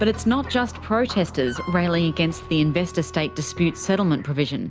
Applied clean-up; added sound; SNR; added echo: none; Wind instrument, woodwind instrument; 18 dB; none.